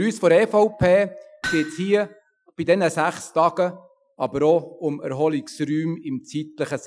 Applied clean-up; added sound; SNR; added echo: classical method Wiener filter.